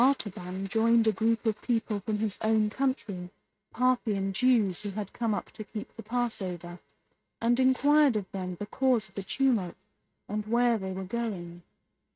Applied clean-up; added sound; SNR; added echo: neural mask model RNNoise.